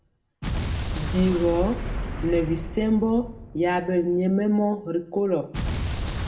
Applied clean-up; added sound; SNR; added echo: none; Explosion; 6 dB; reverberation time 0.6 s.